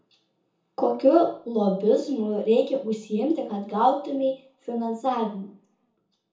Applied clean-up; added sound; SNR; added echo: none; none; none; reverberation time 0.7 s.